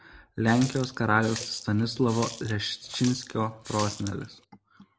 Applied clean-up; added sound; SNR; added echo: none; Water tap, faucet; 14 dB; none.